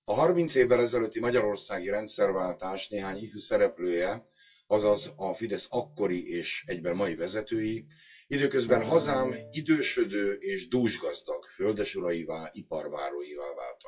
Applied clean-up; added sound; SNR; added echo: classical method WPE with log-MMSE.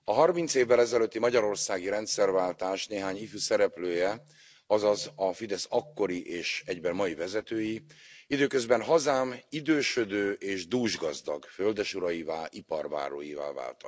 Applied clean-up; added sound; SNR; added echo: none; none; none; none.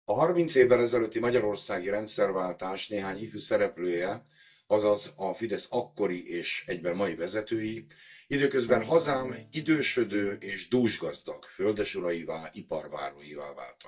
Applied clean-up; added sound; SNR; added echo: neural mask model DeepFilterNet 3.